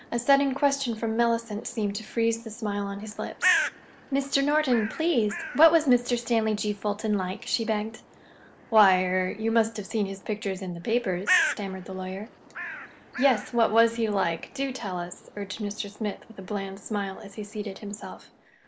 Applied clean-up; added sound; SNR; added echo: none; Bird; 10 dB; none.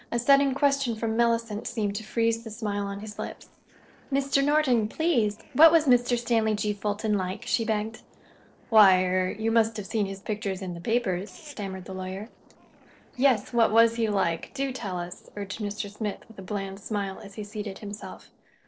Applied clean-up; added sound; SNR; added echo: neural separator model SepFormer DNS4.